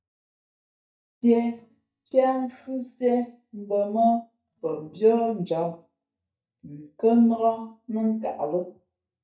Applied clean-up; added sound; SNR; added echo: neural mask model DeepFilterNet 3.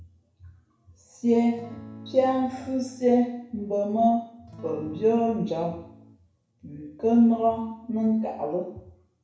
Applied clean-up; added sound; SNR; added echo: none; Acoustic guitar / Strum; 19 dB; reverberation time 0.6 s.